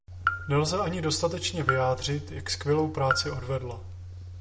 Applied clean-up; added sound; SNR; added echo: none; Raindrop / Drip; 7 dB; none.